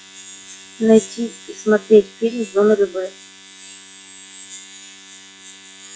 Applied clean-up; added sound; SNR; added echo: classical method log-MMSE.